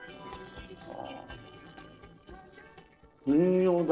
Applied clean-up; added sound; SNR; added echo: neural separator model SepFormer DNS4.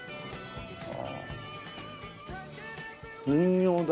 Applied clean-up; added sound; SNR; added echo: none; none; none; none.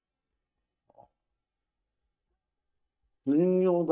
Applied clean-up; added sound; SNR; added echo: neural mask model DeepFilterNet 3.